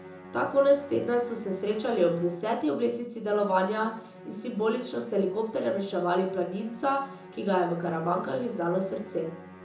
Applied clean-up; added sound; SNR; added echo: none; Musical instrument; 18 dB; reverberation time 0.6 s.